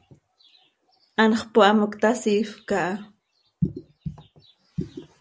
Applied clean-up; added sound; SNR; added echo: none; none; none; none.